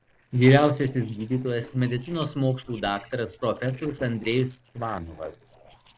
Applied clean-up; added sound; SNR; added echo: neural separator model SepFormer DNS4.